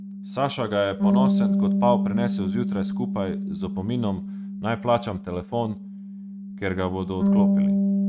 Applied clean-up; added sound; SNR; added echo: neural mask model RNNoise.